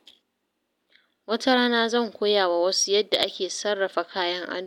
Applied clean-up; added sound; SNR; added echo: none; none; none; none.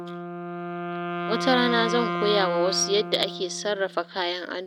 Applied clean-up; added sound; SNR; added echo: none; Wind instrument, woodwind instrument; 5 dB; none.